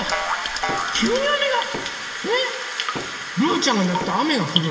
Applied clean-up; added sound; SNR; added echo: none; Knock; 16 dB; reverberation time 3.0 s.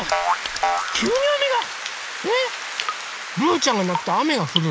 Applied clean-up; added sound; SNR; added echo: none; none; none; none.